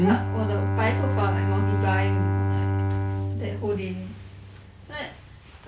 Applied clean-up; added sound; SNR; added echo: none; Bowed string instrument; -4 dB; none.